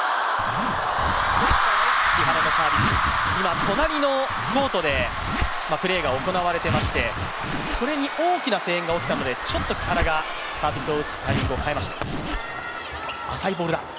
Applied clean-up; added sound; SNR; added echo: none; Zipper (clothing); 6 dB; none.